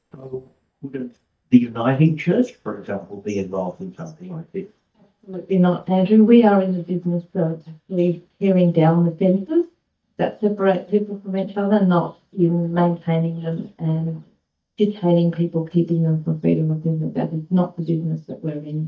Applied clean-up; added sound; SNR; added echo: neural mask model DeepFilterNet 3.